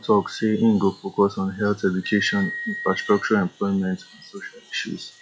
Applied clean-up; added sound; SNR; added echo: classical method log-MMSE.